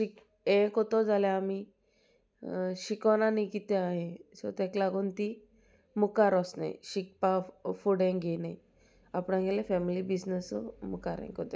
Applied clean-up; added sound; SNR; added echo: none; none; none; none.